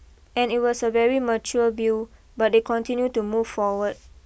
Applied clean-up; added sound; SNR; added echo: none; none; none; none.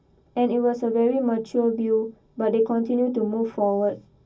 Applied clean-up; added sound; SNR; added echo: none; none; none; reverberation time 0.4 s.